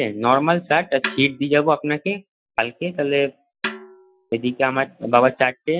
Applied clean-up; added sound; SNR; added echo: classical method Wiener filter.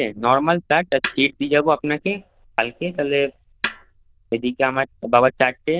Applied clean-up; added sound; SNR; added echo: neural diffusion model UNIVERSE++.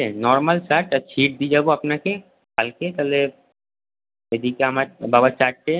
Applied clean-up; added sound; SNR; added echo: none; none; none; none.